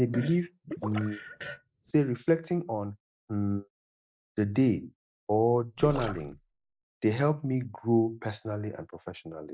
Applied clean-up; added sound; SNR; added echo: neural mask model Resemble Enhance denoiser.